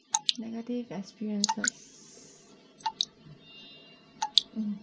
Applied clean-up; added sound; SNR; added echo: none; Drip / Water; -4 dB; reverberation time 0.2 s.